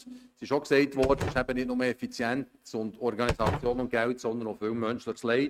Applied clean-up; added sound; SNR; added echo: neural mask model RNNoise.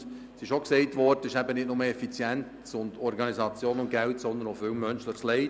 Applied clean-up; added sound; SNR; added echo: none; none; none; none.